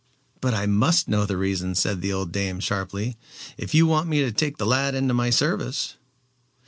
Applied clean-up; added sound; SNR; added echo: none; none; none; none.